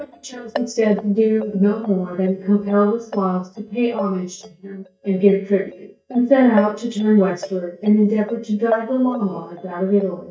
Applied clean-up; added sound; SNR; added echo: neural mask model DeepFilterNet 3.